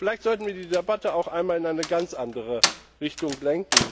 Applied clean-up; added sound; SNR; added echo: none; Slam; 3 dB; none.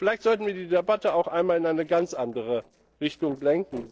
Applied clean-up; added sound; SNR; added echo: neural separator model SepFormer DNS4.